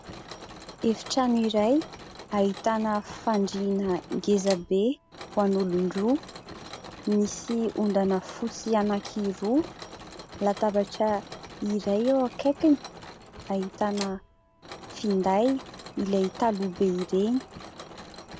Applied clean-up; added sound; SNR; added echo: none; Mechanisms; 16 dB; none.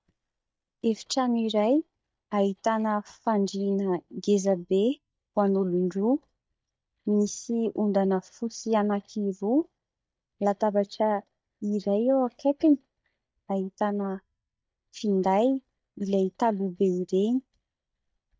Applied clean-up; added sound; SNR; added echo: neural mask model DeepFilterNet 3.